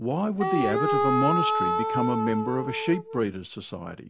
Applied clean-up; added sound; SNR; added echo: none; Wind instrument, woodwind instrument; -1 dB; none.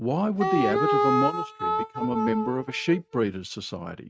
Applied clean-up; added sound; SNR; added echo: neural mask model RNNoise.